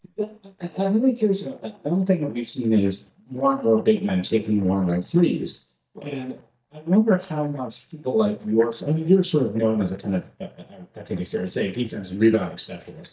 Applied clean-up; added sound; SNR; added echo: neural mask model DeepFilterNet 3.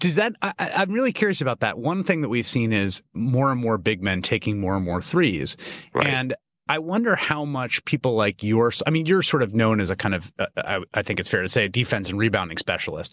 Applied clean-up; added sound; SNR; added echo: none; none; none; none.